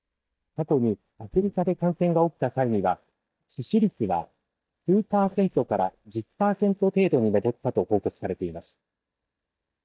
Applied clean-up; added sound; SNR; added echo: neural mask model DeepFilterNet 3.